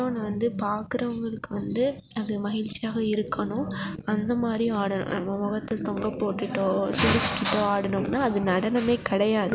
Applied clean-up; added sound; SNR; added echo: none; none; none; none.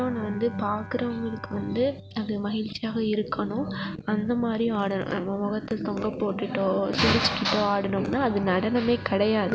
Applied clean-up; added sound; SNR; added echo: none; Bowed string instrument; 19 dB; none.